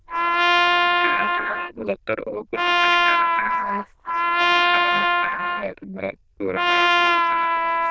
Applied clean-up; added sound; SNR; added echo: neural diffusion model UNIVERSE++.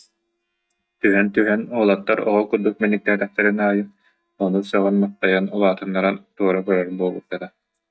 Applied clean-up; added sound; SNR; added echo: neural mask model DeepFilterNet 3.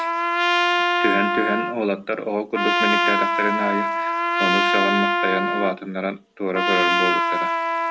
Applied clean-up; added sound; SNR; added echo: none; Trumpet; -4 dB; none.